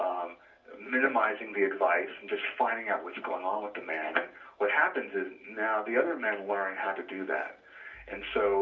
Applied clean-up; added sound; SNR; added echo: none; none; none; reverberation time 0.3 s.